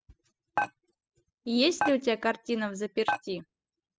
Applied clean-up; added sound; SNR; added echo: classical method spectral subtraction.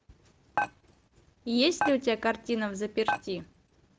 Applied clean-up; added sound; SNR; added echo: none; Dishes, pots, and pans; 5 dB; none.